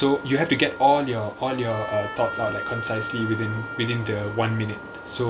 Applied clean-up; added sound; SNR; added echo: none; Wind instrument, woodwind instrument; 11 dB; none.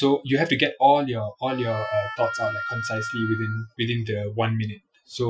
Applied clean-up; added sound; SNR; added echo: classical method Wiener filter.